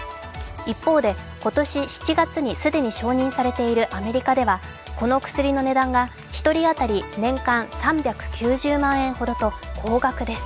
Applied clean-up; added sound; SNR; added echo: none; none; none; none.